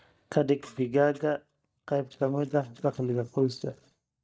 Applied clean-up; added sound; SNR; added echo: neural mask model DeepFilterNet 3.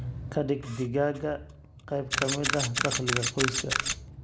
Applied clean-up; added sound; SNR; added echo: none; Camera; 1 dB; none.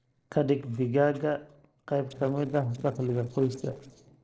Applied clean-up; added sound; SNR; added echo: neural separator model SepFormer DNS4.